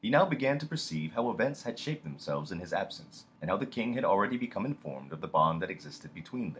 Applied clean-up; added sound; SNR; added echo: none; none; none; none.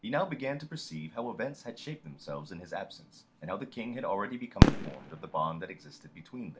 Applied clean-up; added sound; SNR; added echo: none; Fireworks; -5 dB; none.